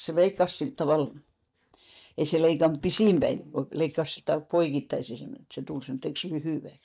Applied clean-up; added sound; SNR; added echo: neural mask model DeepFilterNet 3.